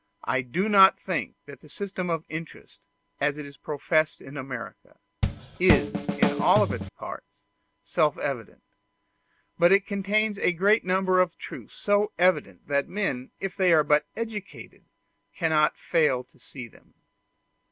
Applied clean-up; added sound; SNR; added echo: none; Drum kit; -1 dB; none.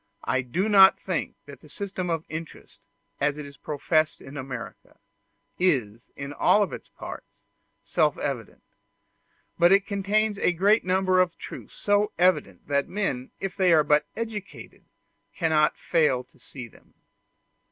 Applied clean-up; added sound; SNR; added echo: none; none; none; none.